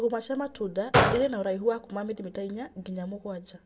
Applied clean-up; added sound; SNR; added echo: none; Gunshot, gunfire; -2 dB; reverberation time 0.4 s.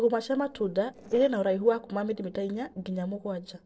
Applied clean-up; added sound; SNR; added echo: neural separator model SepFormer DNS4.